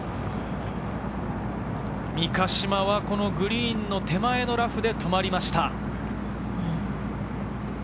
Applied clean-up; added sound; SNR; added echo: none; none; none; none.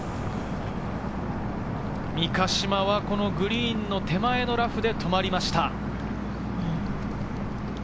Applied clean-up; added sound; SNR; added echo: none; Computer keyboard; 15 dB; none.